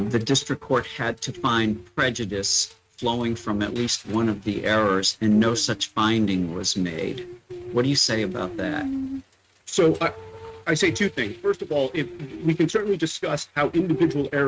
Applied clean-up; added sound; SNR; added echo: neural mask model RNNoise.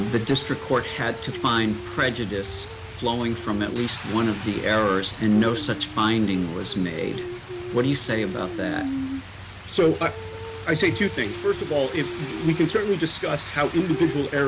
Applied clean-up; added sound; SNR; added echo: none; Rain; 9 dB; none.